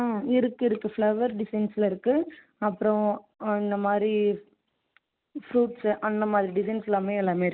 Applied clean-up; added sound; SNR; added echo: none; none; none; none.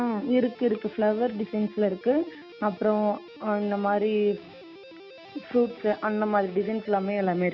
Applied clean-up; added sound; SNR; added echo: none; Guitar; 19 dB; none.